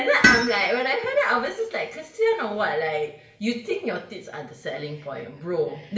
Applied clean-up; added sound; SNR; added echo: none; Tools; 2 dB; reverberation time 0.7 s.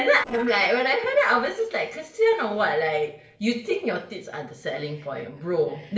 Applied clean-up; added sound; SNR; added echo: neural separator model SepFormer DNS4.